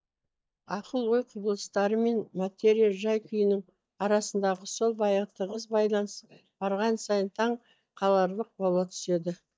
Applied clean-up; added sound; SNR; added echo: neural mask model DeepFilterNet 3.